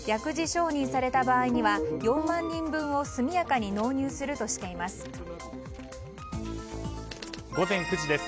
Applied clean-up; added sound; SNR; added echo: none; Piano; 5 dB; none.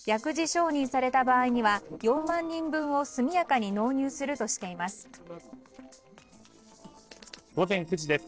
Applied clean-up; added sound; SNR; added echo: neural separator model SepFormer DNS4.